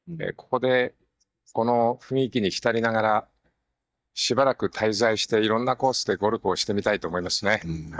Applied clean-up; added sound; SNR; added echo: neural mask model DeepFilterNet 3.